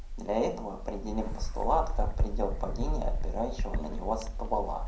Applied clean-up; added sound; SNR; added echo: none; Bird; -2 dB; reverberation time 0.6 s.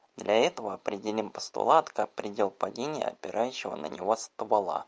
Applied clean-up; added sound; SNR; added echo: none; none; none; none.